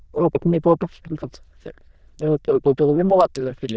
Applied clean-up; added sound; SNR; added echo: neural diffusion model UNIVERSE++.